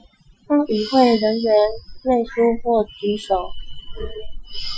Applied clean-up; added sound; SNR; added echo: classical method Wiener filter.